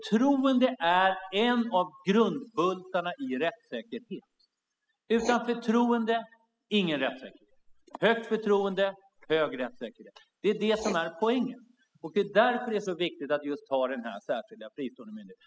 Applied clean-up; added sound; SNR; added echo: classical method spectral subtraction.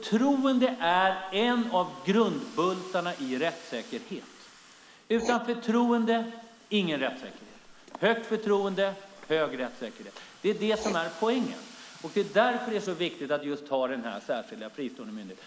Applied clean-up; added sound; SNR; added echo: none; Domestic sounds, home sounds + Writing; 20 dB; none.